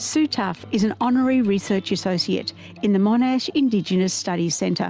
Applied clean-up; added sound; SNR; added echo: none; none; none; none.